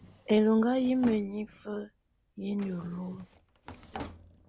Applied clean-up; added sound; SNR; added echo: none; Drawer open or close; 17 dB; none.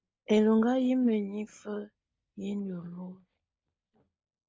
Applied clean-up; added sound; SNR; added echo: neural mask model DeepFilterNet 3.